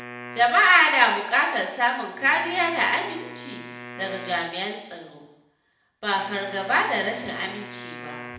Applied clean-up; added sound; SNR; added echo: none; Wind instrument, woodwind instrument; 17 dB; reverberation time 0.8 s.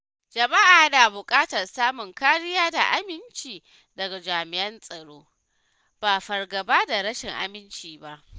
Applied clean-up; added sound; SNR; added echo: none; none; none; none.